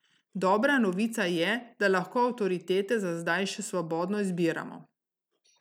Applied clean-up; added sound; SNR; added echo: none; none; none; none.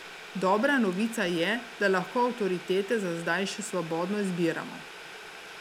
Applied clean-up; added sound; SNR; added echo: none; Boiling; 15 dB; none.